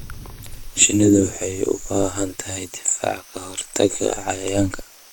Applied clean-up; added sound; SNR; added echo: neural mask model Resemble Enhance denoiser.